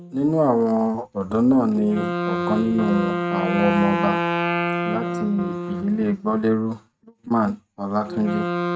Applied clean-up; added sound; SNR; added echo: neural mask model RNNoise.